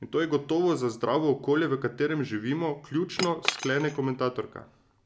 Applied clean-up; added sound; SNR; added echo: none; Cutlery, silverware / Chink, clink; 9 dB; none.